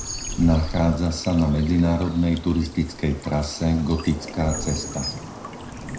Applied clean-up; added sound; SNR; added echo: none; Stream / Bird vocalization, bird call, bird song; 11 dB; reverberation time 0.5 s.